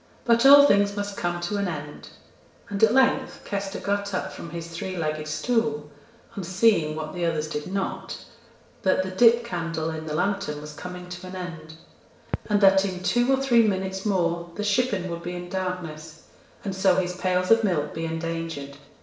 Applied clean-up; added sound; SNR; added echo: none; Crackle; 14 dB; reverberation time 0.7 s.